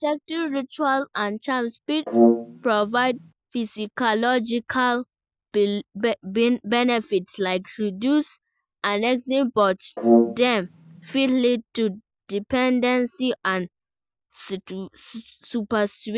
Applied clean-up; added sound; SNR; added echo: none; Brass instrument; -2 dB; none.